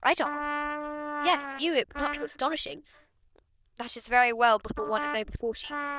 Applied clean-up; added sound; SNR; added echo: neural diffusion model UNIVERSE++.